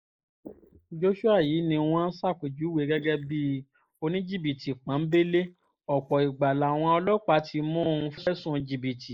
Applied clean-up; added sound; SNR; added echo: neural mask model Resemble Enhance denoiser.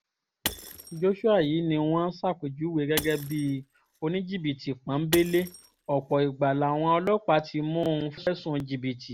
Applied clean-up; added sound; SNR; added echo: none; Shatter / Crushing; 13 dB; none.